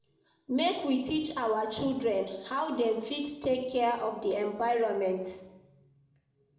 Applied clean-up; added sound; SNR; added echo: none; none; none; reverberation time 0.8 s.